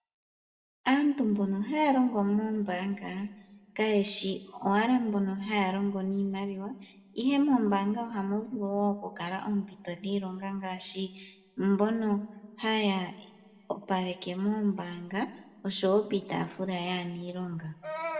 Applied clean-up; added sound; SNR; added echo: none; none; none; reverberation time 1.1 s.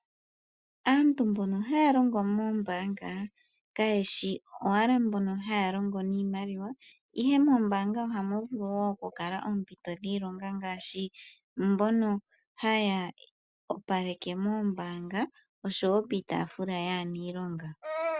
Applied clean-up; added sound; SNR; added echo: none; none; none; none.